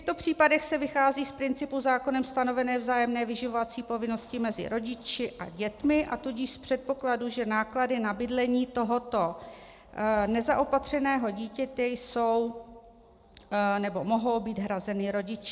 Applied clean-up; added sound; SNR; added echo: none; none; none; none.